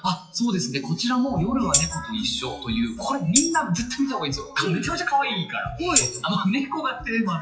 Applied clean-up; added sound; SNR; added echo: classical method WPE with log-MMSE.